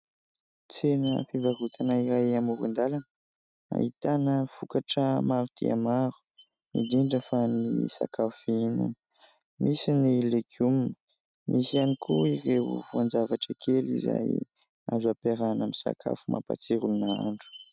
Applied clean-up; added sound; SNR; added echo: neural mask model RNNoise.